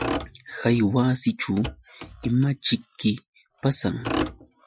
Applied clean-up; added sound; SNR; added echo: classical method Wiener filter.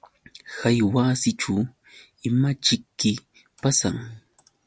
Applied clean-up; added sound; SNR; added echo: none; none; none; none.